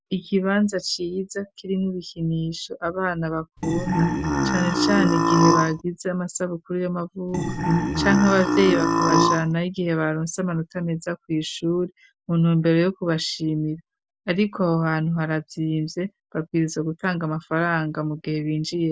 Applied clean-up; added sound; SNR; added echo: none; Burping, eructation; -3 dB; none.